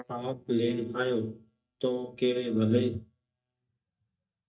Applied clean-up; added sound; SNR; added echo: neural mask model DeepFilterNet 3.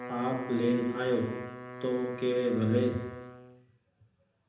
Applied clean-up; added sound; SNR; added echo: none; Wind instrument, woodwind instrument; 12 dB; reverberation time 0.8 s.